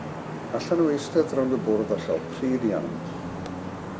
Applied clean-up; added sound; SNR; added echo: none; Traffic noise, roadway noise / Vehicle horn, car horn, honking; 7 dB; none.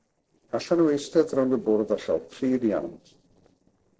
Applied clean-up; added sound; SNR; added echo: neural separator model SepFormer DNS4.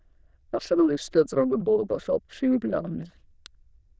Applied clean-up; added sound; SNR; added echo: neural diffusion model UNIVERSE++.